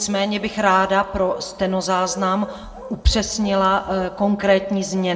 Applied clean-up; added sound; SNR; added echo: none; Bark; 19 dB; reverberation time 1.4 s.